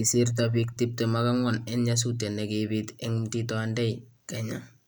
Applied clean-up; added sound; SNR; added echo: none; none; none; none.